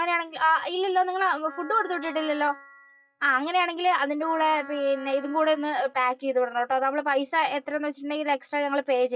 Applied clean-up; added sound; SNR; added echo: classical method log-MMSE.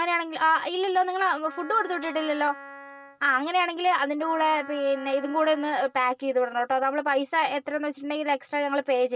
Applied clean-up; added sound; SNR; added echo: none; Wind instrument, woodwind instrument + Tambourine; 17 dB; none.